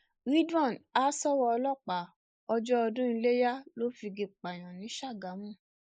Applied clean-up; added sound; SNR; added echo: neural mask model Resemble Enhance denoiser.